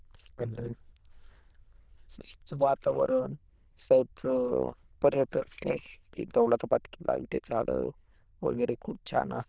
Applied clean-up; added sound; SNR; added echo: neural diffusion model UNIVERSE++.